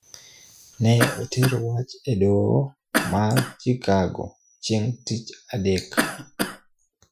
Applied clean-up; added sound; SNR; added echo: classical method Wiener filter.